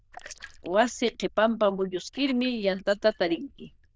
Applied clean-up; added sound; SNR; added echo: neural diffusion model UNIVERSE++.